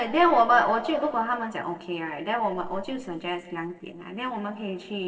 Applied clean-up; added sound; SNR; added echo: neural separator model SepFormer DNS4.